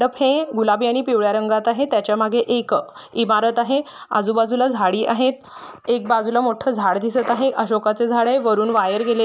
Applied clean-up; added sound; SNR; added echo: none; none; none; none.